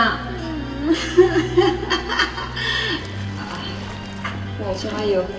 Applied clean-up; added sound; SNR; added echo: none; Waves, surf; 19 dB; reverberation time 1.7 s.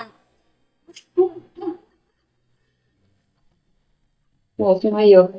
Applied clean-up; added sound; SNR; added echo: neural mask model DeepFilterNet 3.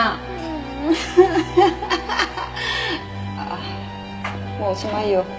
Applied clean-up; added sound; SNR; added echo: none; none; none; none.